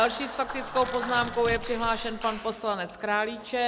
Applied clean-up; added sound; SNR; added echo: none; Livestock, farm animals, working animals + Domestic sounds, home sounds; 14 dB; none.